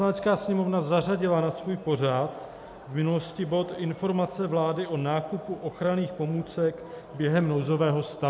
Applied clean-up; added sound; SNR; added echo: none; none; none; none.